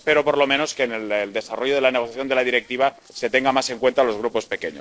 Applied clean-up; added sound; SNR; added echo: neural separator model SepFormer DNS4.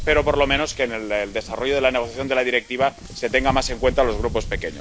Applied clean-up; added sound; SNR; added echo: none; Wind; 10 dB; none.